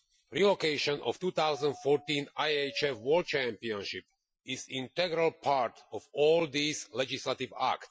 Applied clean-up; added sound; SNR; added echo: classical method Wiener filter.